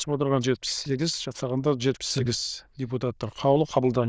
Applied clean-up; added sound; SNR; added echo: neural diffusion model UNIVERSE++.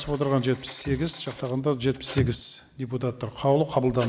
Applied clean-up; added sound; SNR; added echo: none; Writing; 17 dB; none.